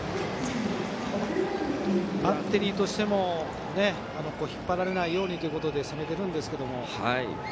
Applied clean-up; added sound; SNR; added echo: none; none; none; none.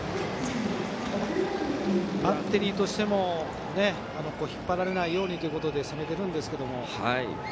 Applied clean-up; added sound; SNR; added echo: none; Cupboard open or close / Door; 18 dB; none.